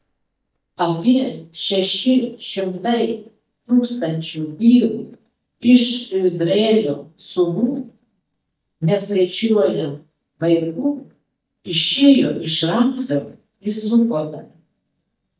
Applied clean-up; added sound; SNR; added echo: neural mask model DeepFilterNet 3.